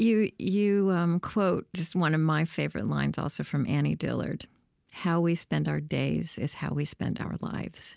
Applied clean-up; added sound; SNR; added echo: none; none; none; none.